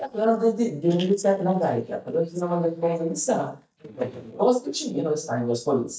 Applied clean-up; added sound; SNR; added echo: neural mask model DeepFilterNet 3.